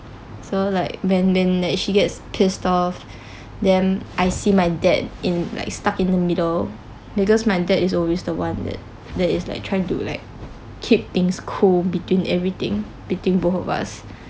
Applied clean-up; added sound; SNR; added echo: none; none; none; none.